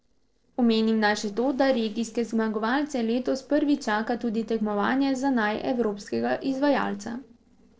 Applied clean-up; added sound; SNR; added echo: neural separator model SepFormer DNS4.